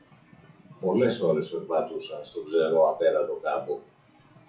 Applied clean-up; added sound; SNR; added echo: classical method WPE with log-MMSE.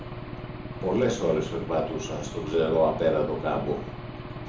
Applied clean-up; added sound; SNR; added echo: none; Engine / Aircraft; 9 dB; reverberation time 0.8 s.